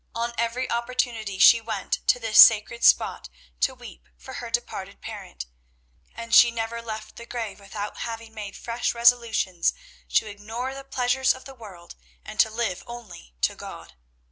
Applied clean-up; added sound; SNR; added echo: none; none; none; none.